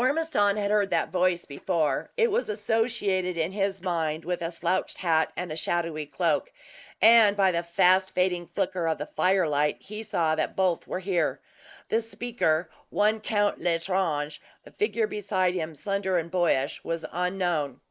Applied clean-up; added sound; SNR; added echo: neural mask model Resemble Enhance denoiser.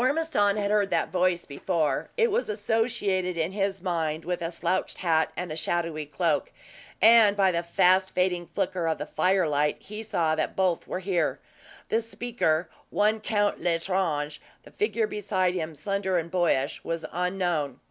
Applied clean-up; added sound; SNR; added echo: none; none; none; none.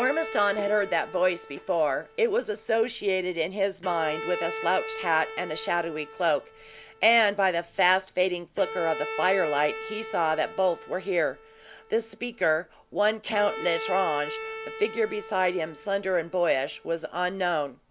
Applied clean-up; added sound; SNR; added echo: none; Bowed string instrument; 12 dB; none.